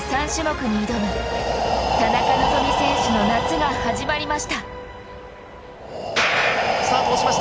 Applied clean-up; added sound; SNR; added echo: none; Breathing; 0 dB; none.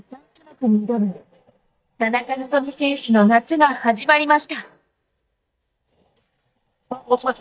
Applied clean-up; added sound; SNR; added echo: neural mask model DeepFilterNet 3.